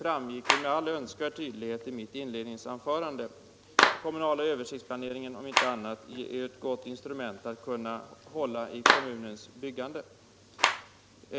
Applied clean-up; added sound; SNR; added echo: none; Clapping; -1 dB; none.